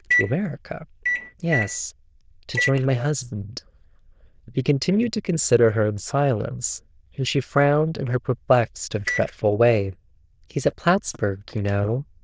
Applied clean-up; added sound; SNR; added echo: neural diffusion model UNIVERSE++.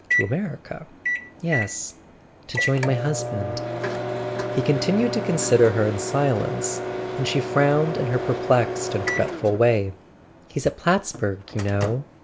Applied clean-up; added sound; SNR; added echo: none; Microwave oven; 5 dB; none.